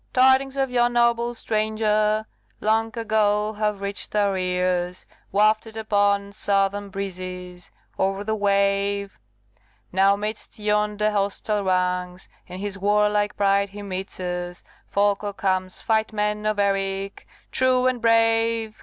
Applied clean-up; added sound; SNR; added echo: none; none; none; none.